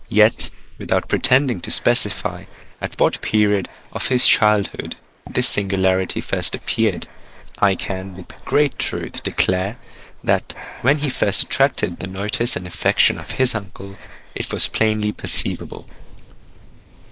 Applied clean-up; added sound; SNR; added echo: neural mask model Resemble Enhance denoiser.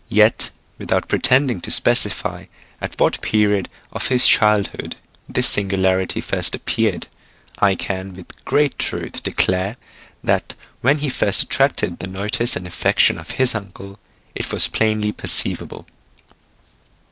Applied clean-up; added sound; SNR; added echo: none; none; none; none.